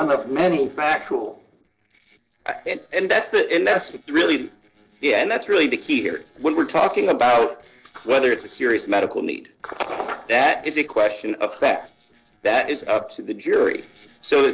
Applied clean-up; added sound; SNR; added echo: neural separator model SepFormer DNS4.